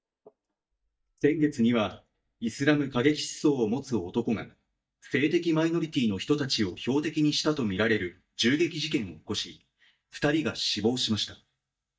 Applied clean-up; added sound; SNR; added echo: neural mask model DeepFilterNet 3.